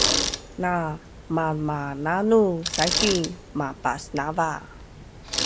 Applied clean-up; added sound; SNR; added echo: none; Bicycle; 4 dB; none.